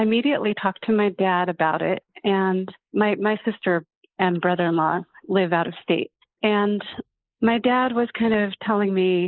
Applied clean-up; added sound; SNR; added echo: neural mask model Resemble Enhance denoiser.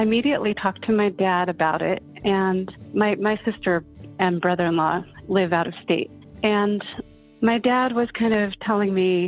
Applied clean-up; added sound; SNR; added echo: none; none; none; none.